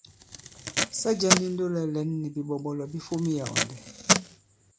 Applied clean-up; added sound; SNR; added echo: none; Packing tape, duct tape; -1 dB; none.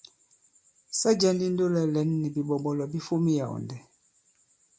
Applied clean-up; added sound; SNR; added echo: none; none; none; none.